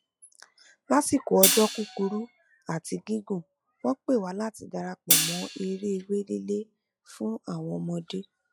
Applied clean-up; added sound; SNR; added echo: classical method log-MMSE.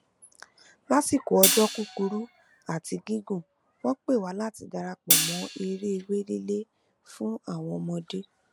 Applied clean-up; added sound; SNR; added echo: none; Hi-hat; -1 dB; none.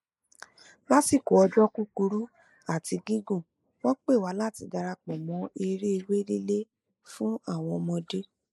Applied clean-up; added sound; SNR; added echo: neural mask model Resemble Enhance denoiser.